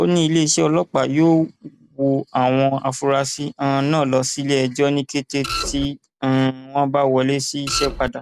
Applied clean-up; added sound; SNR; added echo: none; Printer; 7 dB; none.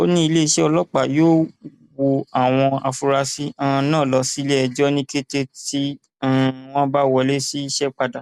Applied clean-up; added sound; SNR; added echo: none; none; none; none.